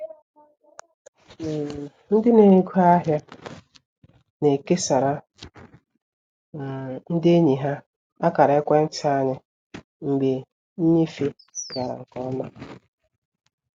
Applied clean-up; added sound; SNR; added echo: none; Bird vocalization, bird call, bird song; 14 dB; none.